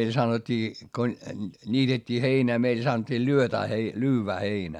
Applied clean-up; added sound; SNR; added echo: none; none; none; none.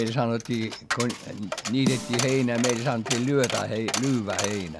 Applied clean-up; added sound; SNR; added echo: none; Coin (dropping) + Snare drum; 6 dB; none.